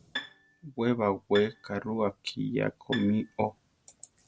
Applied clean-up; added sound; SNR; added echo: none; Bowed string instrument; 13 dB; none.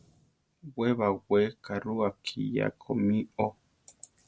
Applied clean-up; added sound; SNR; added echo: none; none; none; none.